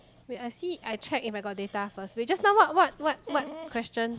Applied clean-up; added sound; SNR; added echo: none; Dog; 19 dB; none.